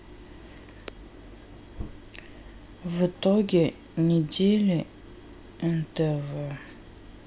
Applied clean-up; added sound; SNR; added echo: none; none; none; none.